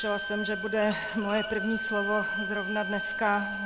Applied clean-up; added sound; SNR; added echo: none; Bowed string instrument; 4 dB; none.